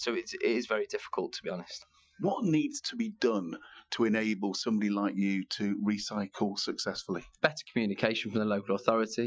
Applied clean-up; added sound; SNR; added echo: classical method Wiener filter.